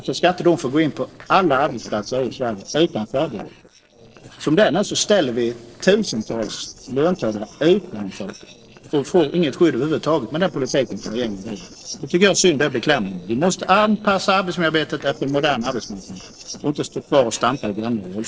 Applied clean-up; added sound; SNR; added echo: neural separator model SepFormer DNS4.